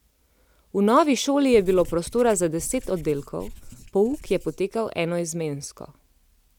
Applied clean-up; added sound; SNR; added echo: none; Writing; 16 dB; none.